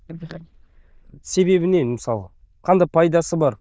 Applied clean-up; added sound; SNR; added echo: neural diffusion model UNIVERSE++.